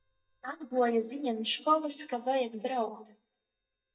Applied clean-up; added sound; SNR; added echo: neural mask model DeepFilterNet 3.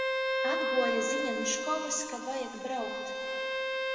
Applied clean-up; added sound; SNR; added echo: none; Bowed string instrument; -2 dB; reverberation time 2.3 s.